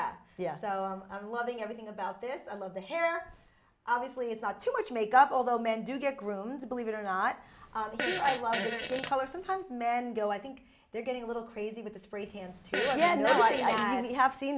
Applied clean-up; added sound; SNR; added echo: none; Fart; 5 dB; none.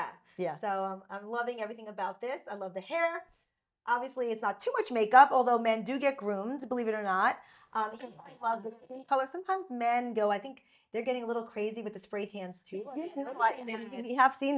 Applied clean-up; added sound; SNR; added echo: neural mask model DeepFilterNet 3.